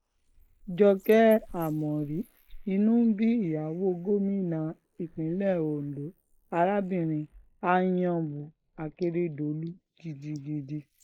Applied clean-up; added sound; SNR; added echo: neural mask model Resemble Enhance denoiser.